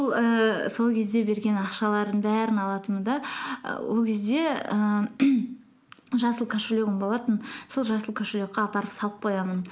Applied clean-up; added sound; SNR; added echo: neural mask model Resemble Enhance denoiser.